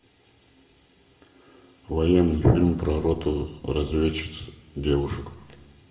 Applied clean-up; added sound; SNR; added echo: none; none; none; reverberation time 0.9 s.